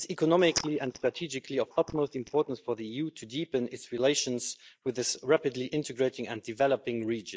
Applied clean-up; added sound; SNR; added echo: neural mask model DeepFilterNet 3.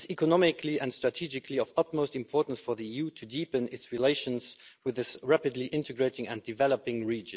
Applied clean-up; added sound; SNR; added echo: none; none; none; none.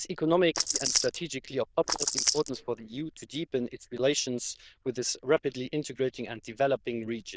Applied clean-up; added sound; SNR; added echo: neural diffusion model UNIVERSE++.